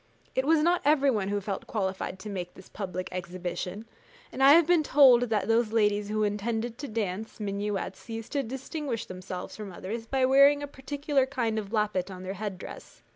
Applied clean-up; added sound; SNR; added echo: none; none; none; none.